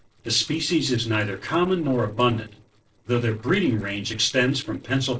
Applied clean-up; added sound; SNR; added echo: neural separator model SepFormer DNS4.